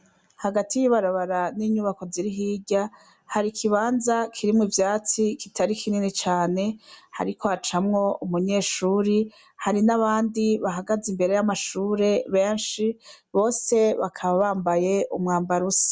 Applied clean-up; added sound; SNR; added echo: none; none; none; none.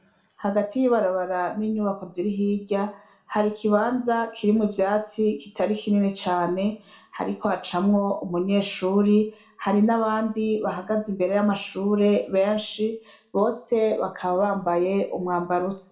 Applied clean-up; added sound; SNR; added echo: none; none; none; reverberation time 0.4 s.